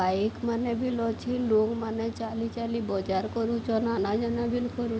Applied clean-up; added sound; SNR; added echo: none; none; none; none.